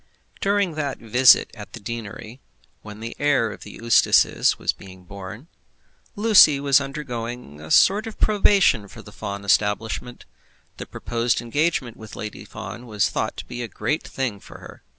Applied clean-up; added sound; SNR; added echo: none; none; none; none.